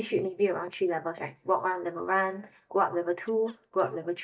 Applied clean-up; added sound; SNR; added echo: neural mask model DeepFilterNet 3.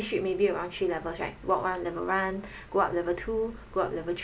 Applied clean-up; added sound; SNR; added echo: none; none; none; none.